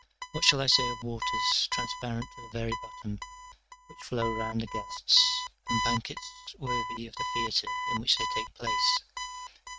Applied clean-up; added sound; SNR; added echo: neural mask model RNNoise.